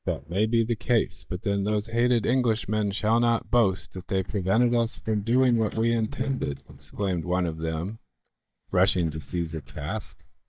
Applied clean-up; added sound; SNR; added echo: neural mask model DeepFilterNet 3.